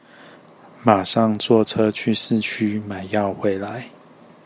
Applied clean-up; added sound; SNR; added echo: none; none; none; none.